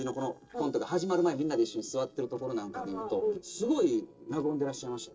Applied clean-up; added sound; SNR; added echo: neural separator model SepFormer DNS4.